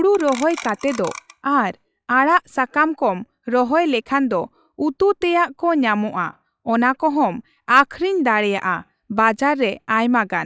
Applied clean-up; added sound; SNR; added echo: classical method log-MMSE.